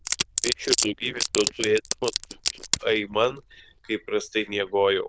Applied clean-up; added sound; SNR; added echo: neural diffusion model UNIVERSE++.